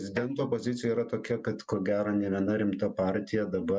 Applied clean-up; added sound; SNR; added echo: none; none; none; none.